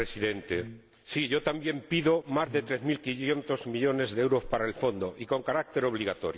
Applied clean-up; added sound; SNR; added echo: none; Brass instrument; 17 dB; none.